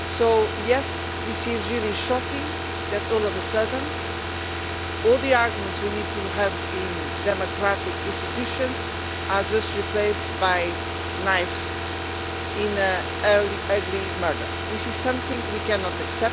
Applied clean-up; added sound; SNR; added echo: none; Car; 2 dB; none.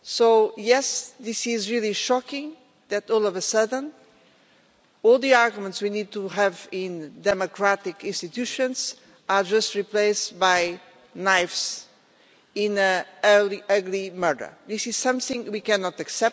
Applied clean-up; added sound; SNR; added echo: none; none; none; none.